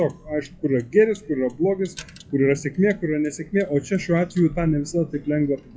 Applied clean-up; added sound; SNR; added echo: classical method WPE with log-MMSE.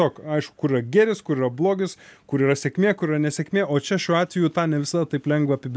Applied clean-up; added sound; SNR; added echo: none; none; none; none.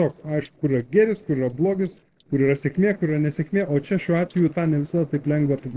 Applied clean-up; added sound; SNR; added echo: neural separator model SepFormer DNS4.